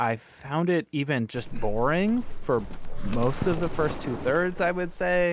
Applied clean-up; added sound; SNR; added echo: none; Livestock, farm animals, working animals; 3 dB; none.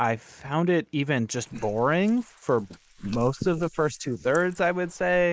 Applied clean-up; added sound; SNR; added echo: neural mask model Resemble Enhance denoiser.